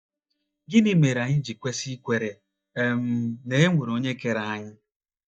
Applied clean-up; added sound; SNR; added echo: neural mask model DeepFilterNet 3.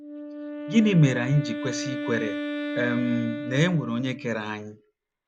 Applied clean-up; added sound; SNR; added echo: none; Wind instrument, woodwind instrument; 7 dB; none.